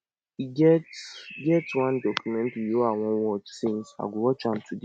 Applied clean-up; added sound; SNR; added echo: neural mask model RNNoise.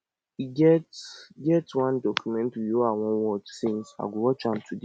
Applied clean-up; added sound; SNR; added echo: none; none; none; none.